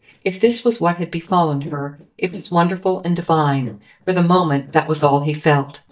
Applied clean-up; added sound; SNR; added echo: neural mask model DeepFilterNet 3.